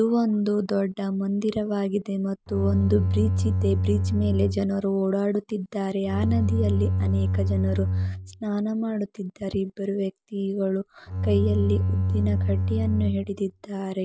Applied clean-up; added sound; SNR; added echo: none; Bowed string instrument; -1 dB; none.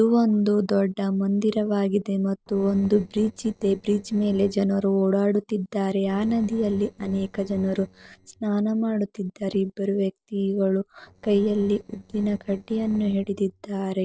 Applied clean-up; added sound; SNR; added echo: neural separator model SepFormer DNS4.